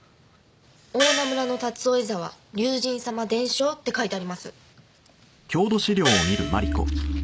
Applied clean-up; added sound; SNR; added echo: none; Gong; 1 dB; none.